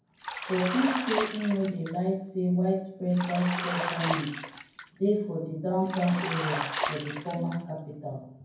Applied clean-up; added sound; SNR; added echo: none; Bathtub (filling or washing); 6 dB; reverberation time 0.9 s.